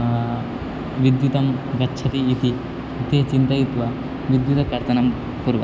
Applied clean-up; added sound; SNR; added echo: none; none; none; none.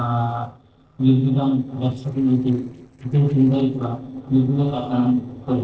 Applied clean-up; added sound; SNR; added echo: neural separator model SepFormer DNS4.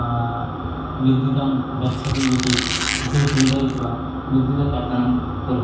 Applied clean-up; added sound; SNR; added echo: none; Squeak; 6 dB; reverberation time 0.7 s.